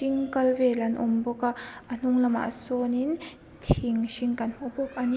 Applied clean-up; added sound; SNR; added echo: none; none; none; none.